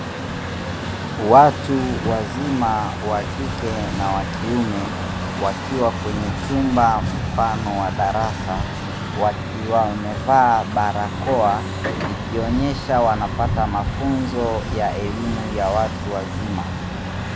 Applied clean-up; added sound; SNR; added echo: none; Truck; 4 dB; none.